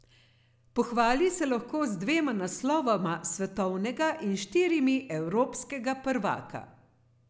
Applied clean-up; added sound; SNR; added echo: none; none; none; none.